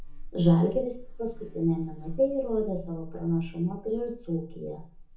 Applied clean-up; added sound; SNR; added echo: none; Buzz; 11 dB; reverberation time 0.6 s.